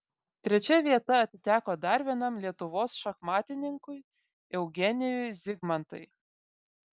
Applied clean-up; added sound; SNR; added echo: none; none; none; none.